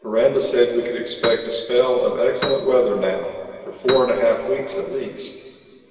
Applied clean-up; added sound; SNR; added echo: none; Piano; 12 dB; reverberation time 2.5 s.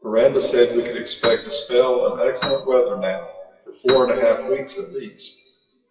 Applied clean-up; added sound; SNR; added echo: classical method WPE with log-MMSE.